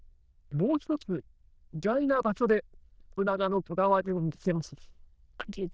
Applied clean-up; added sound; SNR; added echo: neural diffusion model UNIVERSE++.